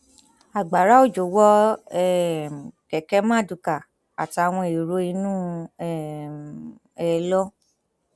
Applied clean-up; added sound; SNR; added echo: none; none; none; none.